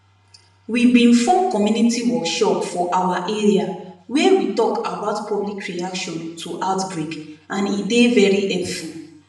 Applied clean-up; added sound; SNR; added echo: none; none; none; reverberation time 0.7 s.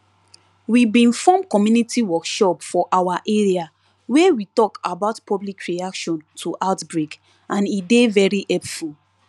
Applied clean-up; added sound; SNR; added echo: none; none; none; none.